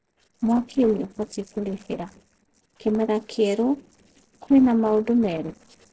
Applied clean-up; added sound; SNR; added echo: neural separator model SepFormer DNS4.